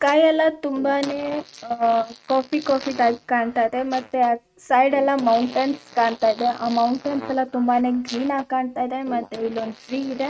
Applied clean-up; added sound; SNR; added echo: neural mask model RNNoise.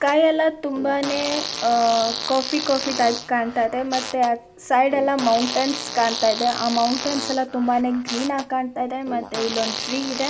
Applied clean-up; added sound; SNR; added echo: none; Fart; 9 dB; none.